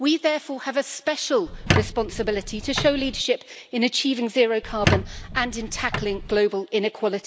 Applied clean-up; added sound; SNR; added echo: none; Squeak; 3 dB; none.